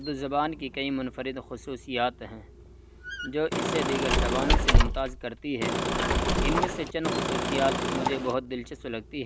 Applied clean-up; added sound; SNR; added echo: none; Squeak + Engine / Car; -3 dB; none.